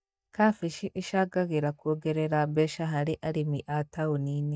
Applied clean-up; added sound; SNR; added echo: neural mask model DeepFilterNet 3.